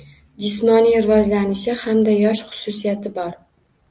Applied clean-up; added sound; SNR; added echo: none; none; none; none.